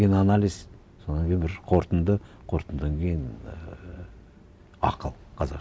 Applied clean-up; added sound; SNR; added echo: none; none; none; none.